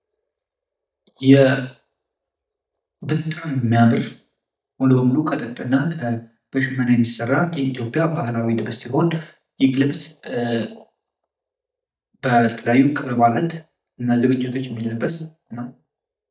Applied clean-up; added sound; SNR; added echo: neural mask model DeepFilterNet 3.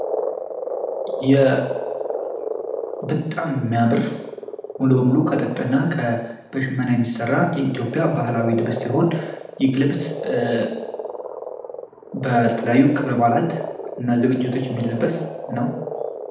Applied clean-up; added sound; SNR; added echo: none; Frog; 9 dB; reverberation time 0.8 s.